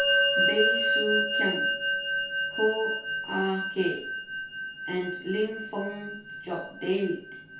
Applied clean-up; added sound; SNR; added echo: none; Musical instrument; -3 dB; reverberation time 0.2 s.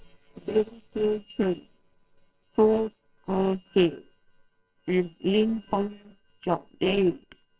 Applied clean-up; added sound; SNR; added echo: neural separator model SepFormer WHAMR!.